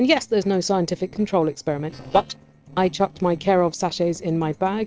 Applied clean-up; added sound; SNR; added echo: neural separator model SepFormer DNS4.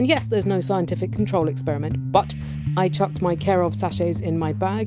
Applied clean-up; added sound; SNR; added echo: none; none; none; none.